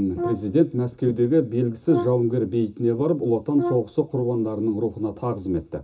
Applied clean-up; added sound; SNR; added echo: none; Brass instrument; 11 dB; reverberation time 0.2 s.